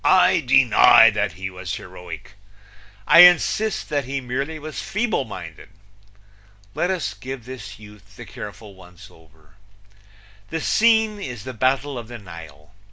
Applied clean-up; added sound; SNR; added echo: none; none; none; none.